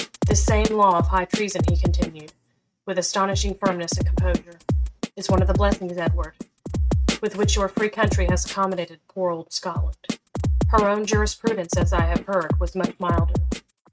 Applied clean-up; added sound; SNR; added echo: neural mask model RNNoise.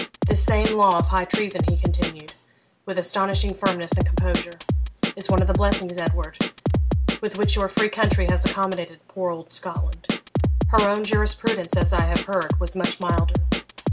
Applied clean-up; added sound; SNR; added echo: none; Drum kit; -3 dB; none.